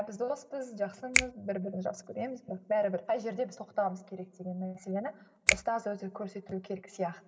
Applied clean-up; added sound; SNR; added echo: none; Finger snapping; -1 dB; reverberation time 0.5 s.